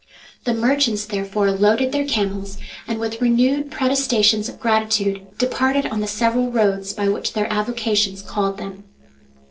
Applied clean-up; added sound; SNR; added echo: neural separator model SepFormer DNS4.